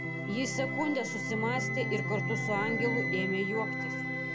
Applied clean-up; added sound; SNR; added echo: none; Wind instrument, woodwind instrument + Organ; -1 dB; none.